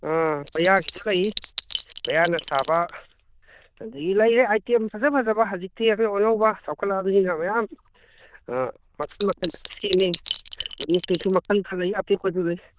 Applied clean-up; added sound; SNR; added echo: neural diffusion model UNIVERSE++.